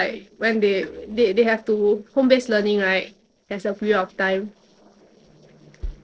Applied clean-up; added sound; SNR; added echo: neural separator model SepFormer DNS4.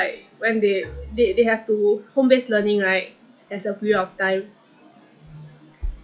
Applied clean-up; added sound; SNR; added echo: classical method log-MMSE.